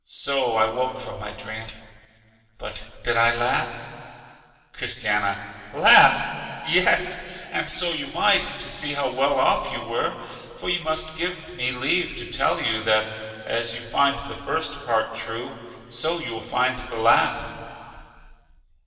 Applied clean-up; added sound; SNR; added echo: neural separator model SepFormer DNS4.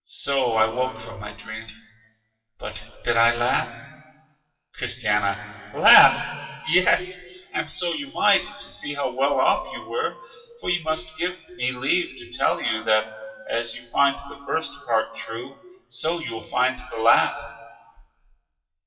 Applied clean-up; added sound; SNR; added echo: classical method WPE with log-MMSE.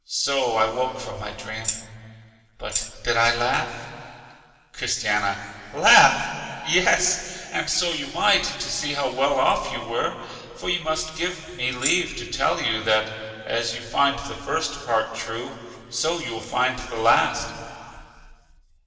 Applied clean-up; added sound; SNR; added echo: none; Tambourine; 7 dB; reverberation time 2.4 s.